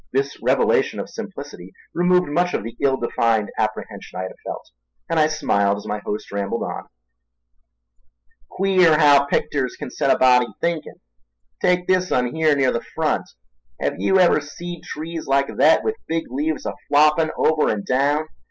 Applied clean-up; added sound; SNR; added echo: classical method spectral subtraction.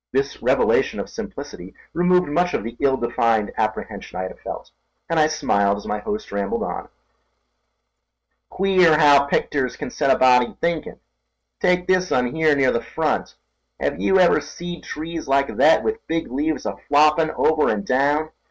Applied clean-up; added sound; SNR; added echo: neural mask model RNNoise.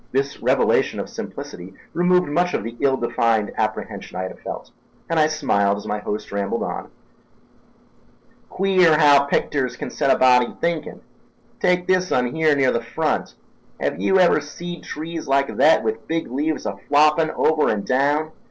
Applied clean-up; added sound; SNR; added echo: neural separator model SepFormer DNS4.